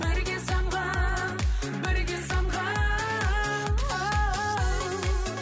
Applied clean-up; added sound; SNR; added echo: none; none; none; none.